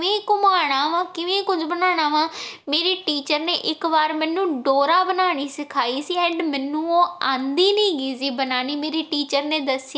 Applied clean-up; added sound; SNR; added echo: none; none; none; none.